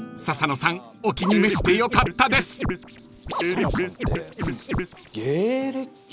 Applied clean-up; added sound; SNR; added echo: none; Scratching (performance technique); 2 dB; none.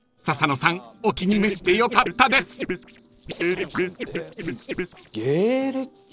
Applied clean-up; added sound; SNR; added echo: neural separator model SepFormer DNS4.